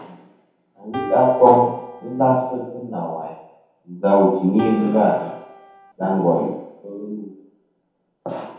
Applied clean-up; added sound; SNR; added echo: none; Piano; 12 dB; reverberation time 0.8 s.